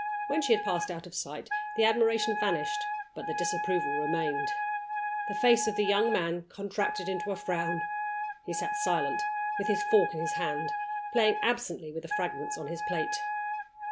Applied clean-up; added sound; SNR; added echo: none; Wind instrument, woodwind instrument; 2 dB; none.